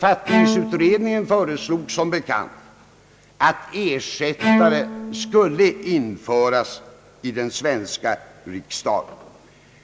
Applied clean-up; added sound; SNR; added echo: none; Bowed string instrument; 4 dB; none.